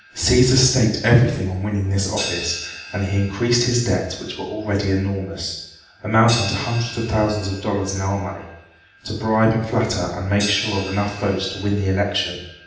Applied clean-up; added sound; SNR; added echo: none; Crash cymbal; 15 dB; reverberation time 0.8 s.